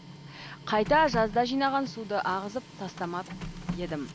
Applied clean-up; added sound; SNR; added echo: none; Printer; 11 dB; none.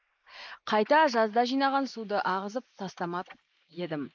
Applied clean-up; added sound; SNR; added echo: neural mask model Resemble Enhance denoiser.